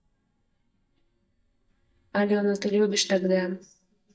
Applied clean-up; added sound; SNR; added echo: neural mask model DeepFilterNet 3.